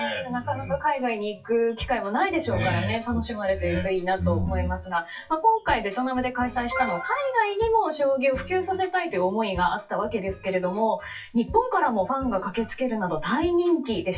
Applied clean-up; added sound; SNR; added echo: classical method WPE with log-MMSE.